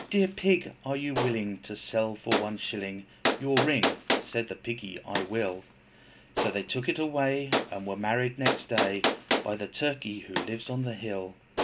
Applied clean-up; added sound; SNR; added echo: none; Gunshot, gunfire; 3 dB; none.